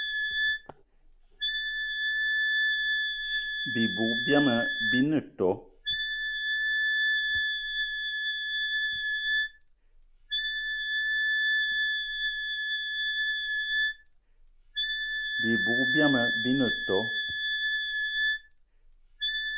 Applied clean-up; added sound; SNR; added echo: none; Wind instrument, woodwind instrument; -5 dB; none.